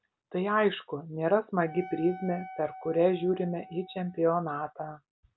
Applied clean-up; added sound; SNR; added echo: none; Wind instrument, woodwind instrument; 16 dB; none.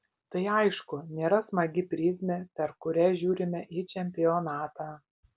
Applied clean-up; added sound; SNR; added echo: none; none; none; none.